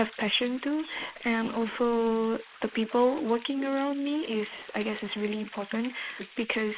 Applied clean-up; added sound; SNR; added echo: neural mask model Resemble Enhance denoiser.